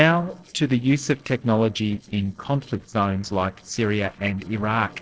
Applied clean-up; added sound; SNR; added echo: neural separator model SepFormer DNS4.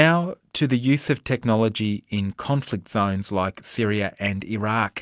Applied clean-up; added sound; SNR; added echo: none; none; none; none.